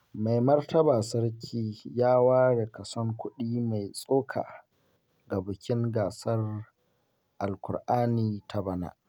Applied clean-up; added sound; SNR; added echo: none; none; none; none.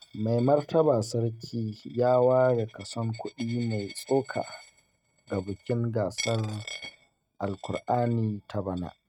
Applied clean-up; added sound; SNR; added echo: neural mask model RNNoise.